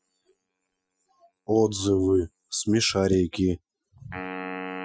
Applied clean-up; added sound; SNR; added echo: classical method Wiener filter.